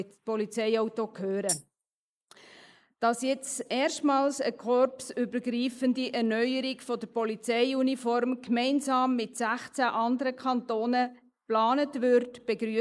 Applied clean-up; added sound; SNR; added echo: neural mask model Resemble Enhance denoiser.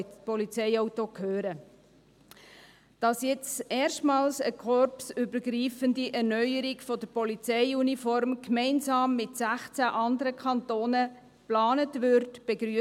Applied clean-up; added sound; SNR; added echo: none; none; none; none.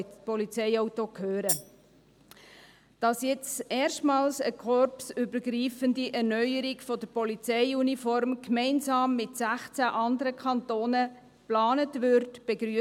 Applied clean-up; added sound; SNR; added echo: none; Tambourine; 7 dB; none.